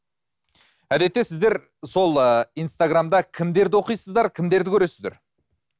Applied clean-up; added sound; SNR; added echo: none; none; none; none.